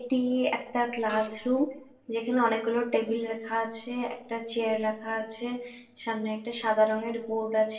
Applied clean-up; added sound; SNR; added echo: neural separator model SepFormer DNS4.